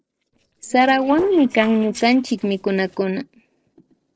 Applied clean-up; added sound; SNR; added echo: neural separator model SepFormer DNS4.